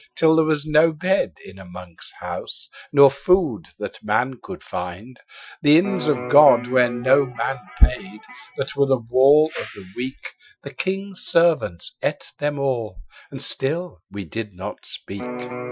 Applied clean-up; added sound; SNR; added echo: classical method Wiener filter.